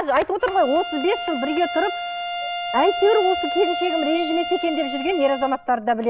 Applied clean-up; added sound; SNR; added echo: none; Bowed string instrument; 7 dB; none.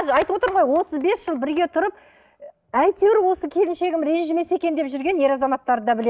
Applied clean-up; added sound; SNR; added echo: none; none; none; none.